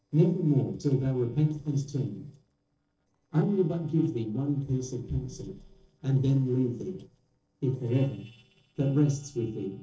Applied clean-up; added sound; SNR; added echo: neural separator model SepFormer DNS4.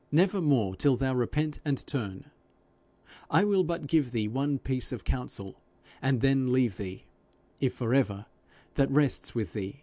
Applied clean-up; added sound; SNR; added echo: none; none; none; none.